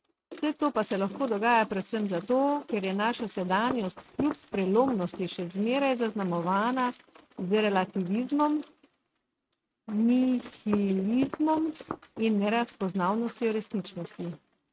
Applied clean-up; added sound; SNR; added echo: neural mask model RNNoise.